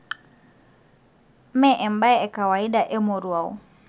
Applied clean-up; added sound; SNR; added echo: none; none; none; none.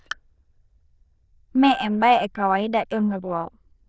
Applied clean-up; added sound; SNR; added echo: neural diffusion model UNIVERSE++.